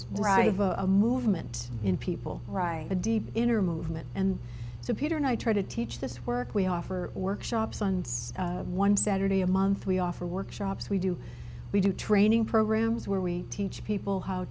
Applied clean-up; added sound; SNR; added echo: none; none; none; none.